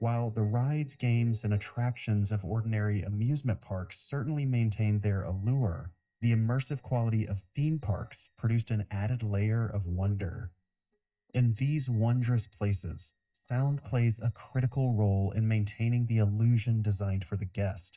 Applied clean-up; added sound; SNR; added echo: neural mask model DeepFilterNet 3.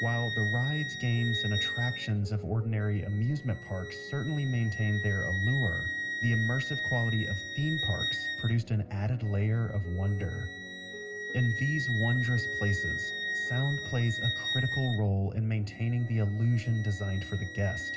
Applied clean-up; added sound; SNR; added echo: none; Wind instrument, woodwind instrument; 6 dB; reverberation time 0.4 s.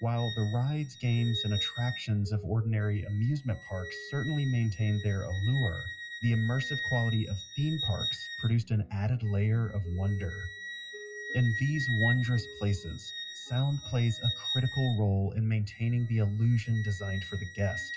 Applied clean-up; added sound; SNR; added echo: classical method WPE with log-MMSE.